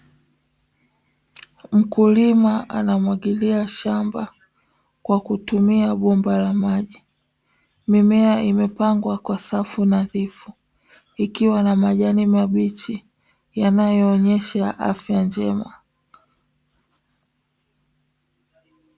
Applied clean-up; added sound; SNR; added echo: none; none; none; none.